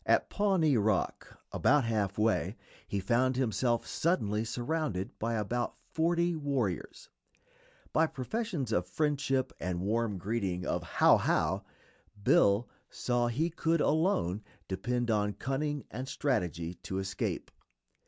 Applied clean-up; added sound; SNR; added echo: none; none; none; none.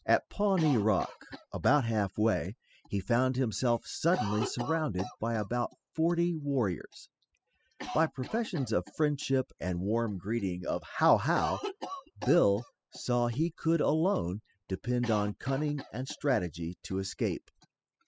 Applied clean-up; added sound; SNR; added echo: classical method spectral subtraction.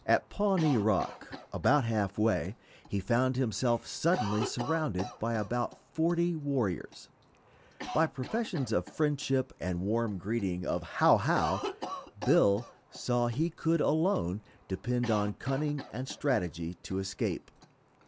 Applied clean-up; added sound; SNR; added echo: none; Cough; 14 dB; none.